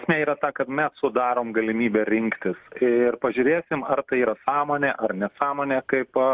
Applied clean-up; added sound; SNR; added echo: none; none; none; none.